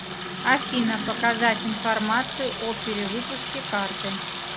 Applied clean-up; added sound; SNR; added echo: none; Sink (filling or washing) / Water tap, faucet; 0 dB; none.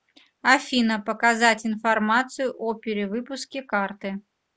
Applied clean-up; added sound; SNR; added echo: none; none; none; none.